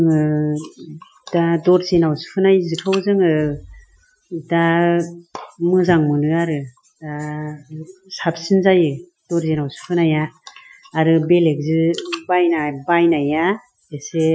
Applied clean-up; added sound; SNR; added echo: classical method Wiener filter.